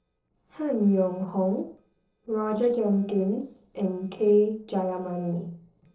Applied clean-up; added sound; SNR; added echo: neural separator model SepFormer DNS4.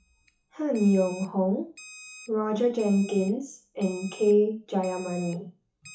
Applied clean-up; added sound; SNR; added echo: classical method WPE with log-MMSE.